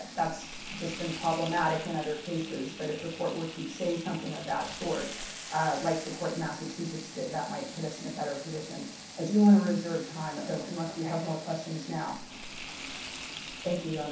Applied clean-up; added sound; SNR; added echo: none; Frying (food); 12 dB; reverberation time 0.7 s.